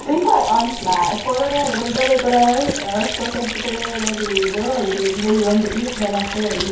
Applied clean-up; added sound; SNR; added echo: none; Sink (filling or washing) / Water; 8 dB; reverberation time 0.6 s.